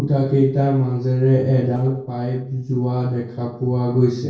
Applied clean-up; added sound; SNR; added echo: neural separator model SepFormer DNS4.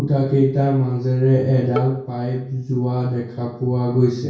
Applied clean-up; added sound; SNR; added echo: none; Bowed string instrument; 14 dB; reverberation time 0.6 s.